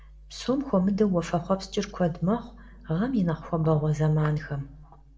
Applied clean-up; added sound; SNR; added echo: none; none; none; reverberation time 0.4 s.